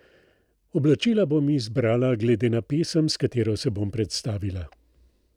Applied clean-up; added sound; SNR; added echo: none; none; none; none.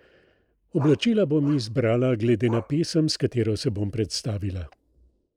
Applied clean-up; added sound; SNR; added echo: neural mask model Resemble Enhance denoiser.